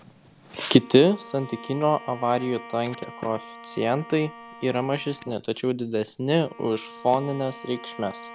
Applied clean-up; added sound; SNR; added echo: none; Bowed string instrument; 18 dB; none.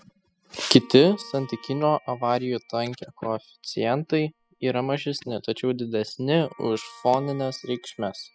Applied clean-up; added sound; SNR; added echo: classical method spectral subtraction.